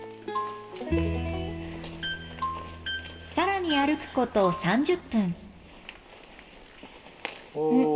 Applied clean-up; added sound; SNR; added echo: none; Marimba, xylophone; 10 dB; reverberation time 1.6 s.